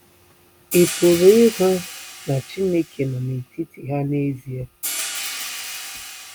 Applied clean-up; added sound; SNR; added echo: none; Hi-hat; 11 dB; none.